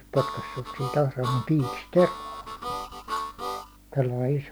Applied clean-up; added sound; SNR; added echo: none; Harmonica; 7 dB; none.